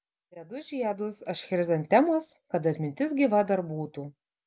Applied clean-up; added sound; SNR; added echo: none; none; none; none.